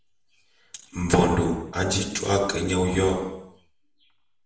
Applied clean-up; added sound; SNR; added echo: none; none; none; reverberation time 0.8 s.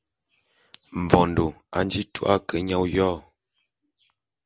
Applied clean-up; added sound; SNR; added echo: none; none; none; none.